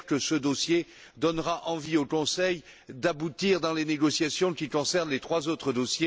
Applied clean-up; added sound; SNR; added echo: none; none; none; none.